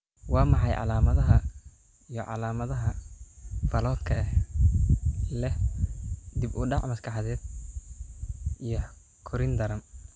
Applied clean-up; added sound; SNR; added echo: none; none; none; none.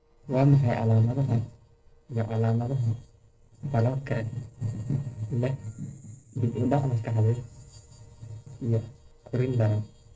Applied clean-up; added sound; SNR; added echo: neural separator model SepFormer DNS4.